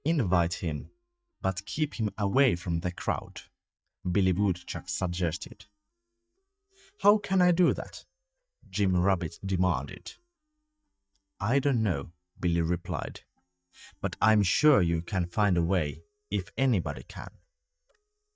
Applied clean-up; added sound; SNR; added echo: neural mask model DeepFilterNet 3.